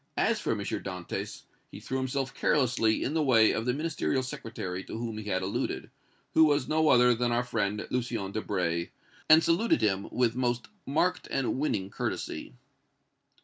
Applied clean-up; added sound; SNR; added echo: none; none; none; none.